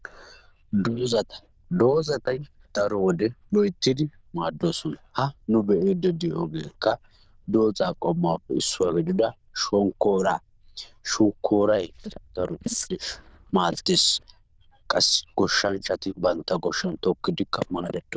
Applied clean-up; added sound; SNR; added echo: neural diffusion model UNIVERSE++.